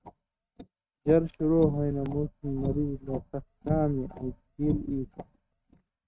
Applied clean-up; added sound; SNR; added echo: neural mask model RNNoise.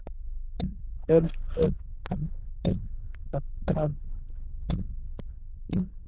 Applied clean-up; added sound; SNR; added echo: neural diffusion model UNIVERSE++.